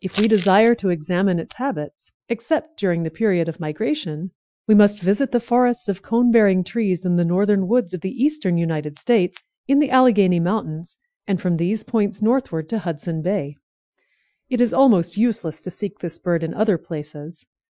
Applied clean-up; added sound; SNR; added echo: classical method Wiener filter.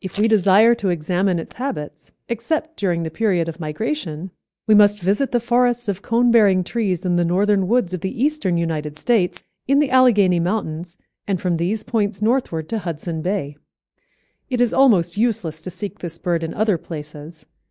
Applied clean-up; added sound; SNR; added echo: neural mask model DeepFilterNet 3.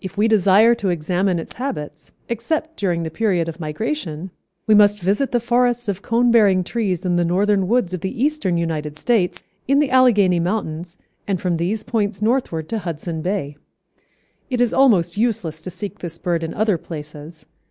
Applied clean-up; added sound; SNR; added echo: none; none; none; none.